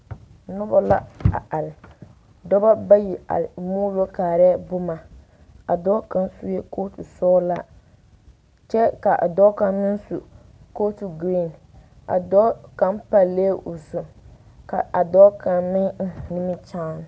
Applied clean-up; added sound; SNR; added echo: none; none; none; none.